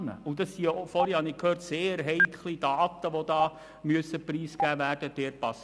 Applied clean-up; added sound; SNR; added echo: none; Stream; 6 dB; none.